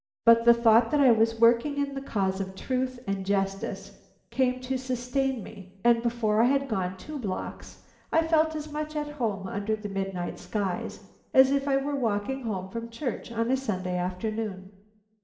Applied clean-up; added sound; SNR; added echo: none; none; none; reverberation time 0.8 s.